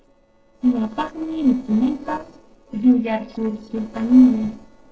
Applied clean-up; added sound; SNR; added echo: neural separator model SepFormer DNS4.